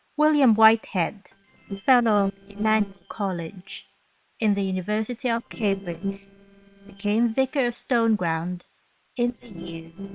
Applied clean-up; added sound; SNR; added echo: neural separator model SepFormer WHAM!.